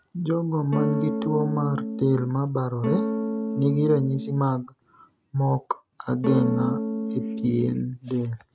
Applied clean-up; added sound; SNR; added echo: neural mask model RNNoise.